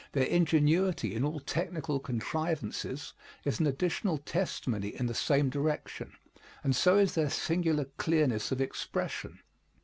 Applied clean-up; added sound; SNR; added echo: none; none; none; none.